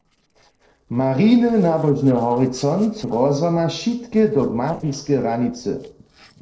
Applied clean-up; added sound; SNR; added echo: neural separator model SepFormer DNS4.